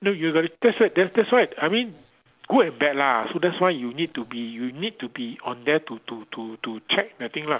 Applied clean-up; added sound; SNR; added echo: none; none; none; none.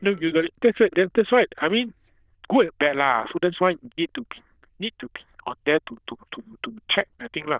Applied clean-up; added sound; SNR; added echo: neural diffusion model UNIVERSE++.